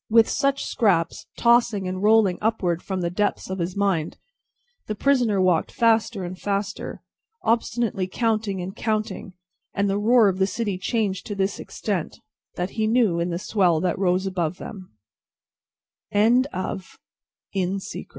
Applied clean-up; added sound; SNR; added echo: none; none; none; none.